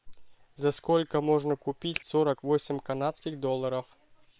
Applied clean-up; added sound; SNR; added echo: neural separator model SepFormer WHAM!.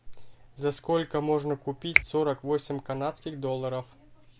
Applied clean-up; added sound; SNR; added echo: none; Finger snapping; 2 dB; none.